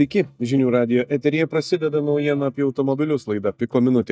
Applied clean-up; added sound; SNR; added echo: neural mask model DeepFilterNet 3.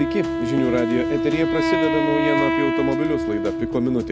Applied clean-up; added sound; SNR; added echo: none; Wind instrument, woodwind instrument; -1 dB; none.